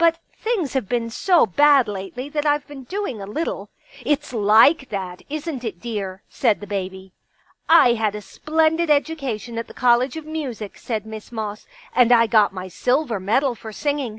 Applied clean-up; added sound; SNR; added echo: none; none; none; none.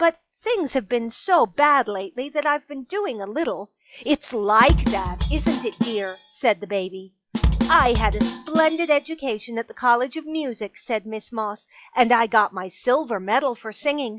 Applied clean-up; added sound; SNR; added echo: classical method log-MMSE.